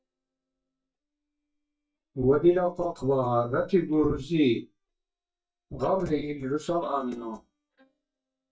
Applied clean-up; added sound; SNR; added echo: neural mask model DeepFilterNet 3.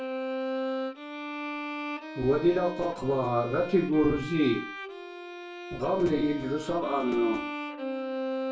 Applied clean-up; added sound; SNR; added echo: none; Bowed string instrument; 6 dB; reverberation time 0.3 s.